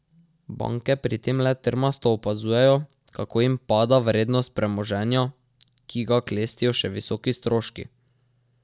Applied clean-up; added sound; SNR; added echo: none; none; none; none.